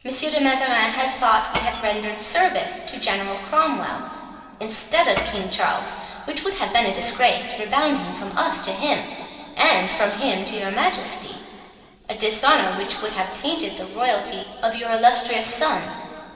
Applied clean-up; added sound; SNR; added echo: none; Shatter / Crushing; 15 dB; reverberation time 2.5 s.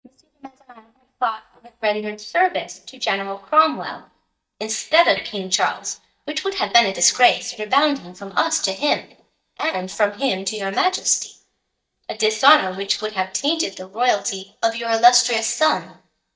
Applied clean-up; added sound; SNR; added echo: neural mask model DeepFilterNet 3.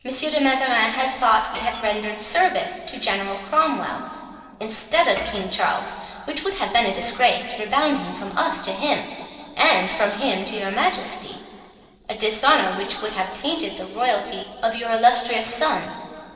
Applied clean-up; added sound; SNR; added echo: neural separator model SepFormer DNS4.